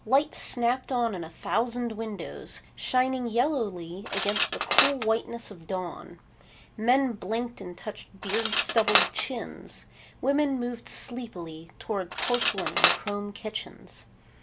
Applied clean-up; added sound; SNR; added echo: none; Cutlery, silverware; 2 dB; none.